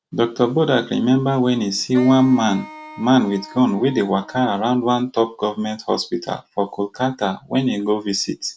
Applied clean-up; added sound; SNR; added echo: none; Wind instrument, woodwind instrument; 19 dB; none.